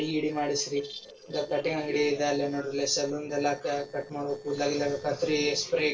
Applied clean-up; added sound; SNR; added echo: neural separator model SepFormer DNS4.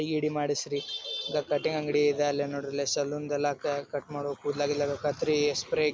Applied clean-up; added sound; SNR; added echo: none; none; none; none.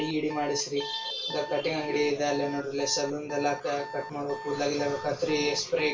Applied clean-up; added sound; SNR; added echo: none; Alarm; 13 dB; reverberation time 0.3 s.